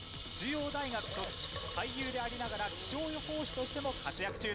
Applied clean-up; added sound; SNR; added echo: none; Water tap, faucet / Liquid; -5 dB; none.